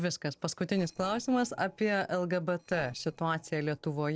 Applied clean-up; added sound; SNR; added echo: neural separator model SepFormer DNS4.